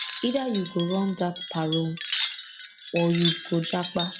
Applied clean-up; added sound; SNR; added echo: none; Wind chime; 7 dB; none.